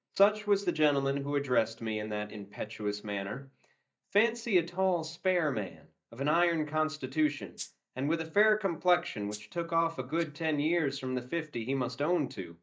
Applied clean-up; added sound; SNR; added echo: neural mask model DeepFilterNet 3.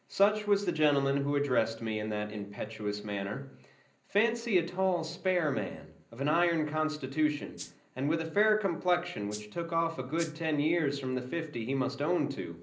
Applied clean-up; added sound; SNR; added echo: none; Rattle (instrument); 15 dB; reverberation time 0.5 s.